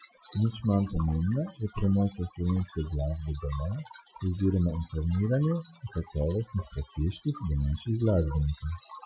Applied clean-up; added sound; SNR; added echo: classical method Wiener filter.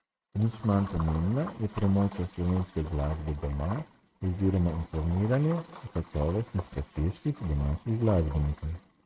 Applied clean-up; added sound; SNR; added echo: neural mask model RNNoise.